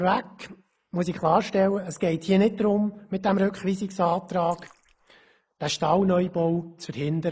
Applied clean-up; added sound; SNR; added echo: neural mask model Resemble Enhance denoiser.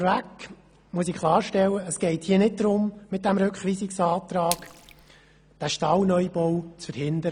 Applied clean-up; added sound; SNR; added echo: none; Splash, splatter; 13 dB; none.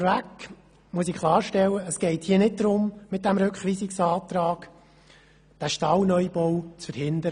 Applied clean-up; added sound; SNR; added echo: none; none; none; none.